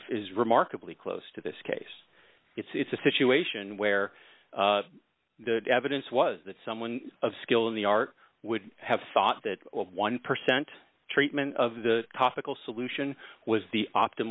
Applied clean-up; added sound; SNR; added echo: none; none; none; none.